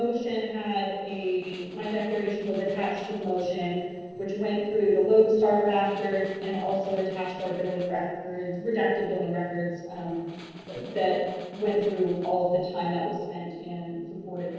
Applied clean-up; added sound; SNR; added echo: neural separator model SepFormer DNS4.